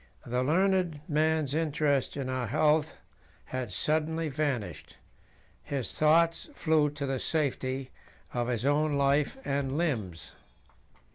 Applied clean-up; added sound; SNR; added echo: none; Bass drum / Snare drum; 18 dB; none.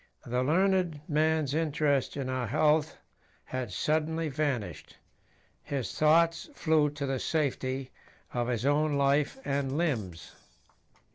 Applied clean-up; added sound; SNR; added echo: neural separator model SepFormer DNS4.